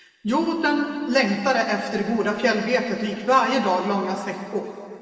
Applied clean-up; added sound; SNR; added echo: none; none; none; reverberation time 2.4 s.